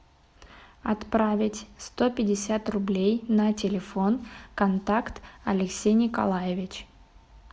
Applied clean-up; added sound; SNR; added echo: none; none; none; none.